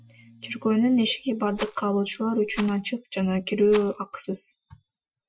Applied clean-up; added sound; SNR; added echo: classical method Wiener filter.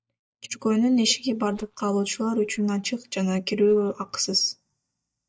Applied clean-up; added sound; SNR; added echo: neural mask model DeepFilterNet 3.